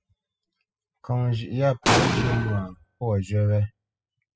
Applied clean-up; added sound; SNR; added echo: classical method spectral subtraction.